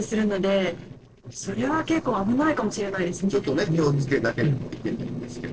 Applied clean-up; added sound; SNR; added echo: neural separator model SepFormer DNS4.